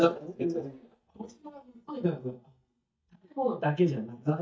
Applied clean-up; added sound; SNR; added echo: neural mask model DeepFilterNet 3.